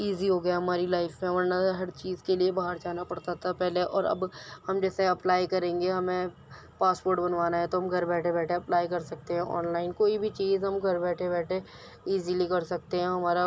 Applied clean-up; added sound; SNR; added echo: none; none; none; none.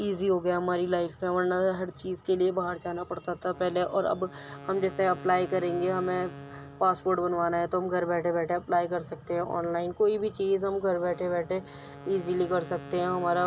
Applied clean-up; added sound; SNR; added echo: none; Wind instrument, woodwind instrument; 19 dB; none.